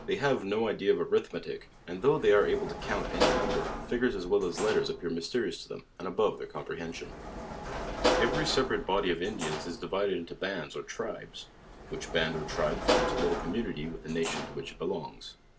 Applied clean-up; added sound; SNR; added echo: none; Sliding door / Slam; 4 dB; none.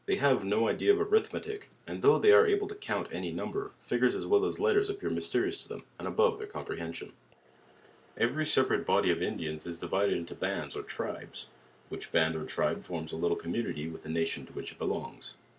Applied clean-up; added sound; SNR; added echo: none; none; none; none.